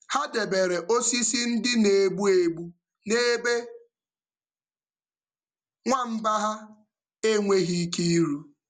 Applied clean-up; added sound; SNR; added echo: none; none; none; none.